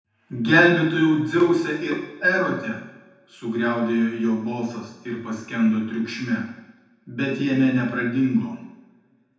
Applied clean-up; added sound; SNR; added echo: none; none; none; reverberation time 0.9 s.